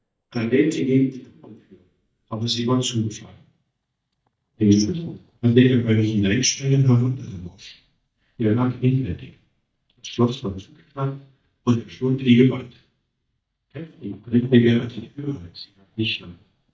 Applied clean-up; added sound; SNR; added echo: neural mask model DeepFilterNet 3.